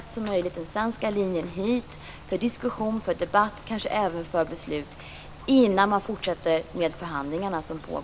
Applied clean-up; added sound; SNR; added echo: none; Rain; 18 dB; none.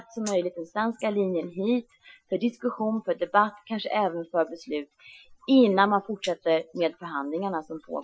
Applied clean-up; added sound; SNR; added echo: classical method Wiener filter.